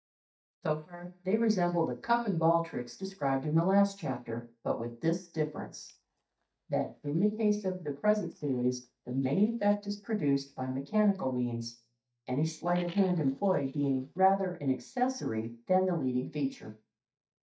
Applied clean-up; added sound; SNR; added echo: neural mask model DeepFilterNet 3.